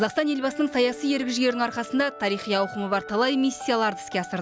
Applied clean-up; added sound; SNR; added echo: none; none; none; none.